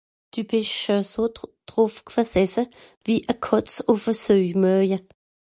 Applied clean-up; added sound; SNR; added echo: none; none; none; none.